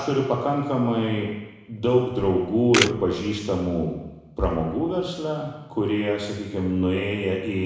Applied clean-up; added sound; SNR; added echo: none; Camera; 5 dB; reverberation time 1.0 s.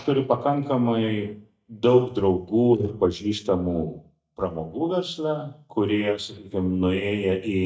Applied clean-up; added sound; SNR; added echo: neural mask model DeepFilterNet 3.